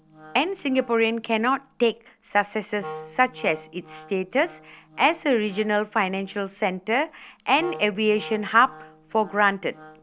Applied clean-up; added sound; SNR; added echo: none; Wind instrument, woodwind instrument; 19 dB; none.